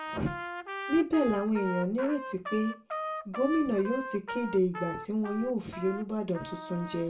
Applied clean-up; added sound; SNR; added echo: none; Trumpet; 9 dB; reverberation time 0.2 s.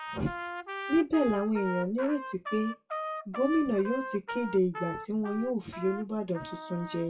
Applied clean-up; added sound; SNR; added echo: classical method WPE with log-MMSE.